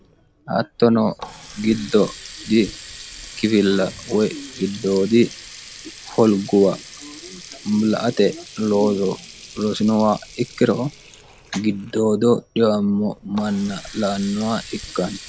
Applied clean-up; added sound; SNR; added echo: none; Water tap, faucet; 18 dB; none.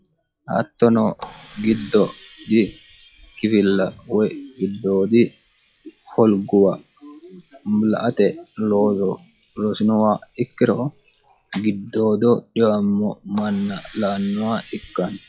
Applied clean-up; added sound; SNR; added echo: classical method log-MMSE.